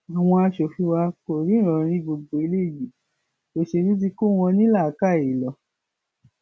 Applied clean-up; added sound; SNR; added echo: none; none; none; none.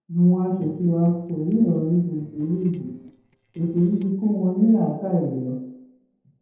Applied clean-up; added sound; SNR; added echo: neural separator model SepFormer DNS4.